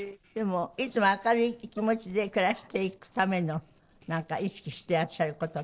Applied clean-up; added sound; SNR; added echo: neural separator model SepFormer DNS4.